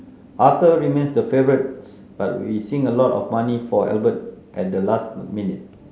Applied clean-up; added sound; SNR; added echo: none; none; none; none.